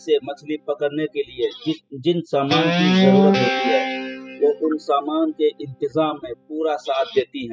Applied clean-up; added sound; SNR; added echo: classical method spectral subtraction.